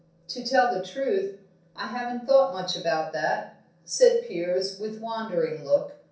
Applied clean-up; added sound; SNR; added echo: none; none; none; reverberation time 0.6 s.